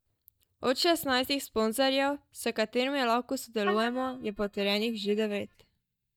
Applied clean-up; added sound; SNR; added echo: neural mask model DeepFilterNet 3.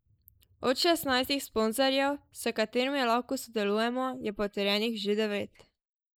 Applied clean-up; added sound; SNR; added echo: neural mask model Resemble Enhance denoiser.